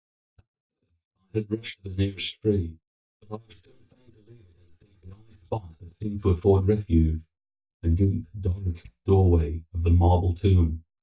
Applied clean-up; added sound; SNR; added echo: neural mask model DeepFilterNet 3.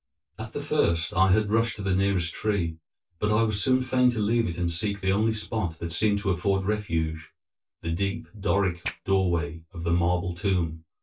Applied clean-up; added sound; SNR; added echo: neural separator model SepFormer DNS4.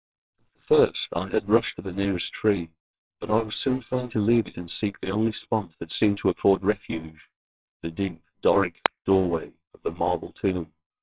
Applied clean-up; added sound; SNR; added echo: neural separator model SepFormer WHAMR!.